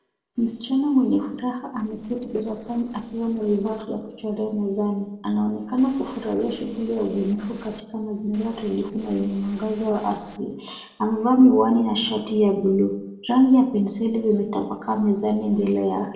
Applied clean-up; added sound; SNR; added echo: neural separator model SepFormer DNS4.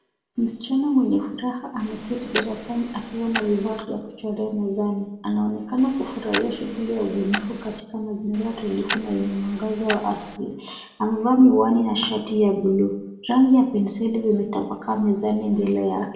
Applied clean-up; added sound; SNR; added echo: none; Tick-tock; 11 dB; reverberation time 0.7 s.